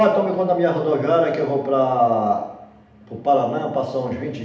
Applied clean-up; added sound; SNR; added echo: none; none; none; reverberation time 0.8 s.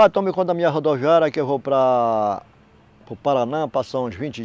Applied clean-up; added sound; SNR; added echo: none; none; none; none.